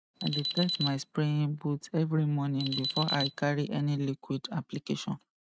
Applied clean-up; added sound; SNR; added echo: neural mask model RNNoise.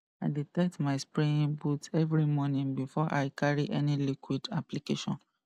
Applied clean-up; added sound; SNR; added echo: none; none; none; none.